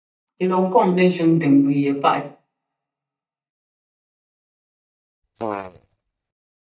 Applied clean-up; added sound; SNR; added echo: neural mask model DeepFilterNet 3.